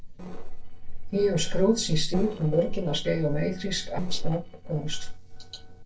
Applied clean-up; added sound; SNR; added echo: neural separator model SepFormer DNS4.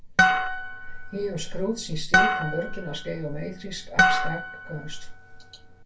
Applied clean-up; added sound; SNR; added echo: none; Harp; -5 dB; reverberation time 0.2 s.